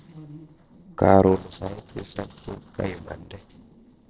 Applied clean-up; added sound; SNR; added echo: neural separator model SepFormer DNS4.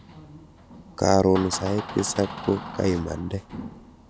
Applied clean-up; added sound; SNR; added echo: none; Door; 12 dB; none.